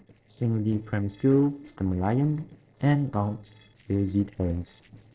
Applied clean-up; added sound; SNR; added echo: neural separator model SepFormer DNS4.